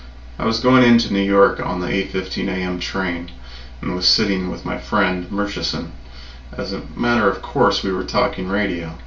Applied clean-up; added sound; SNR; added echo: none; none; none; reverberation time 0.2 s.